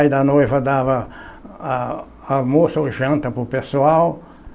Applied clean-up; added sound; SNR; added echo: none; none; none; none.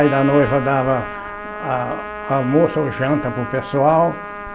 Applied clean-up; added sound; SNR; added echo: none; Trumpet; 10 dB; none.